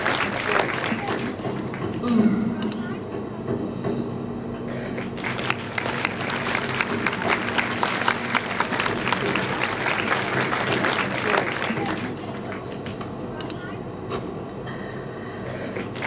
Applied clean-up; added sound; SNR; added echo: none; Applause; -1 dB; reverberation time 2.7 s.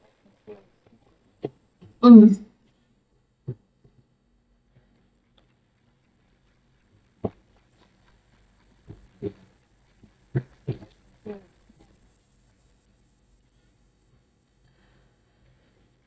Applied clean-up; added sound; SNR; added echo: neural mask model DeepFilterNet 3.